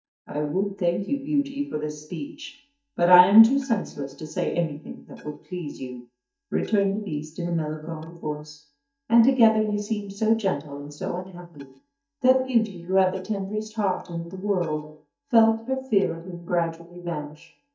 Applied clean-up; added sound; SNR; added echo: neural mask model DeepFilterNet 3.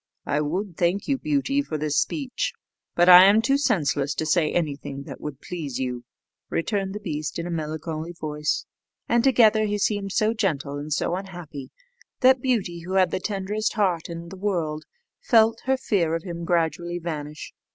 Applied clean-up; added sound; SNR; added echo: none; none; none; none.